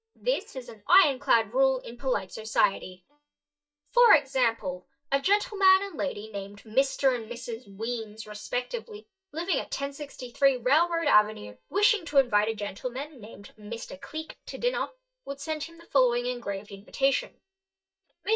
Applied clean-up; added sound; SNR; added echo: neural mask model DeepFilterNet 3.